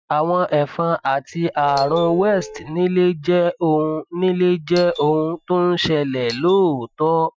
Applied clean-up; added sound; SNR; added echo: classical method Wiener filter.